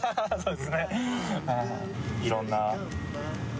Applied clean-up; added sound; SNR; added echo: none; none; none; none.